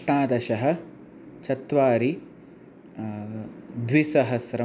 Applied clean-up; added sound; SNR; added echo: none; none; none; none.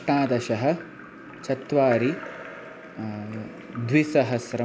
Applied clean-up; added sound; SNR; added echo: none; Drip / Trickle, dribble / Splash, splatter; 16 dB; none.